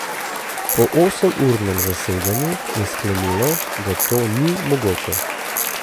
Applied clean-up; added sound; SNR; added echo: none; Applause / Cheering + Tools; 3 dB; none.